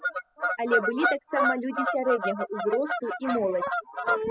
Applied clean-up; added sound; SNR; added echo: classical method spectral subtraction.